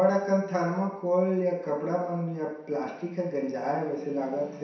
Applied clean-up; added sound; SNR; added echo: none; none; none; reverberation time 0.7 s.